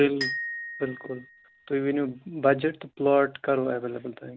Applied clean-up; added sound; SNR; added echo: none; Glockenspiel; 12 dB; none.